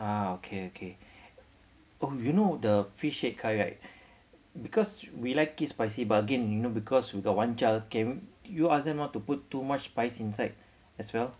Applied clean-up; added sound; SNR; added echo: none; none; none; none.